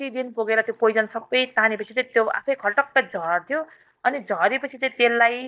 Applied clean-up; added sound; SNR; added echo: neural mask model DeepFilterNet 3.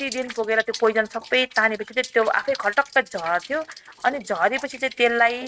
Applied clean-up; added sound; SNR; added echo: neural mask model RNNoise.